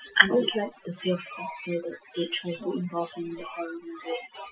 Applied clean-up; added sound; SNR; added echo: classical method Wiener filter.